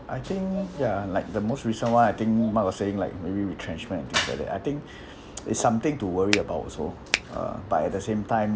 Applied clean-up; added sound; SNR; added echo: none; Finger snapping; 2 dB; none.